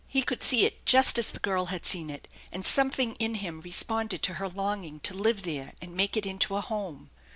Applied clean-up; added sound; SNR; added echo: none; none; none; none.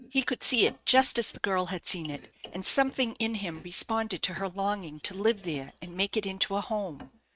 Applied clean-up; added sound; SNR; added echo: neural mask model RNNoise.